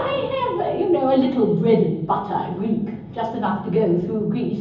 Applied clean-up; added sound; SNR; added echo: none; none; none; reverberation time 0.7 s.